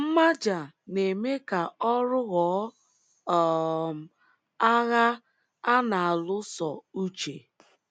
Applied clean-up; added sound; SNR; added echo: none; none; none; none.